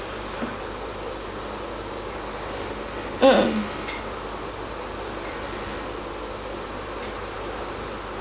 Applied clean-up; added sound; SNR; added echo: none; Tools; 12 dB; none.